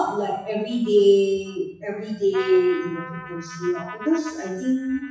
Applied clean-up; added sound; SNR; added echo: classical method WPE with log-MMSE.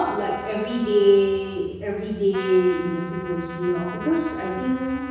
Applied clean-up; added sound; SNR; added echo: none; Trumpet; 14 dB; reverberation time 1.1 s.